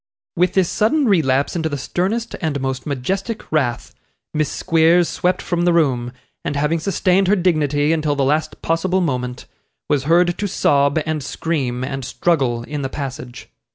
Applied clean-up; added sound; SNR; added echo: none; none; none; none.